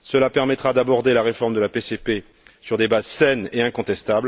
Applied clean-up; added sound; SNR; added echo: none; none; none; none.